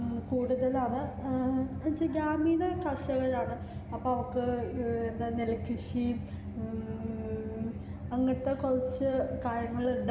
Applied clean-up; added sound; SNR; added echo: none; none; none; none.